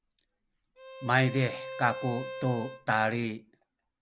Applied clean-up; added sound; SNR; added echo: none; Bowed string instrument; 12 dB; none.